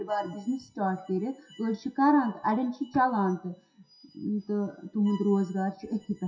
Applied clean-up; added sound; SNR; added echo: classical method WPE with log-MMSE.